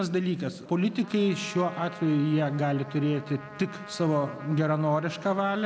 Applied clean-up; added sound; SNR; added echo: none; Trumpet; 18 dB; none.